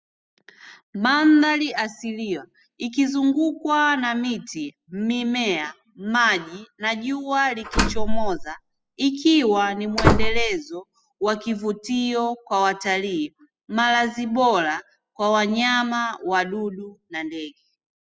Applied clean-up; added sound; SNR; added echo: classical method spectral subtraction.